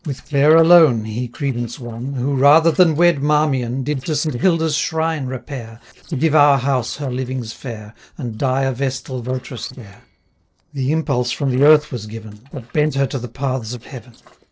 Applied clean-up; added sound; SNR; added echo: neural separator model SepFormer DNS4.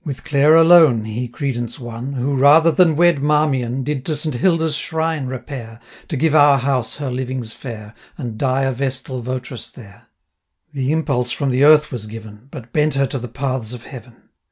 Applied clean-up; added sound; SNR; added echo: none; none; none; none.